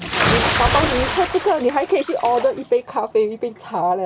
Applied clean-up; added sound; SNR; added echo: none; Bathtub (filling or washing) / Splash, splatter; 4 dB; none.